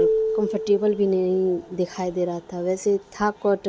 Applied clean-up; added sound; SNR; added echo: none; Marimba, xylophone; 6 dB; none.